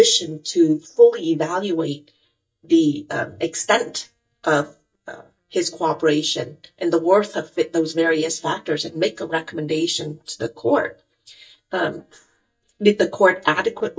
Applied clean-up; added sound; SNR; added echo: neural mask model DeepFilterNet 3.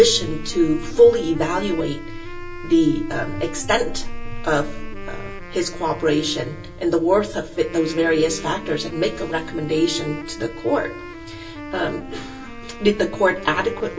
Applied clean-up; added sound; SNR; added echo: none; Wind instrument, woodwind instrument; 15 dB; reverberation time 0.1 s.